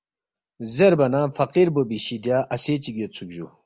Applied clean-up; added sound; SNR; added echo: none; none; none; none.